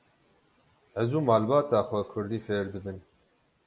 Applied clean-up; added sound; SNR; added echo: none; none; none; none.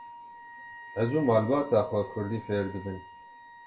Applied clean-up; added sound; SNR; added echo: none; Wind instrument, woodwind instrument; 16 dB; reverberation time 0.2 s.